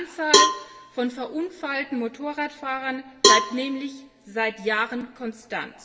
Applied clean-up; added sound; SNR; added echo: none; Cowbell; -4 dB; reverberation time 2.1 s.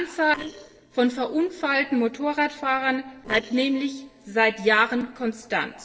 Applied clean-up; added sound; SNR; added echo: neural separator model SepFormer DNS4.